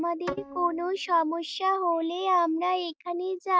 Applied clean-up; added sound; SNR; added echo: neural mask model RNNoise.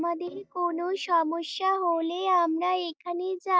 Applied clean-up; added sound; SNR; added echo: neural mask model DeepFilterNet 3.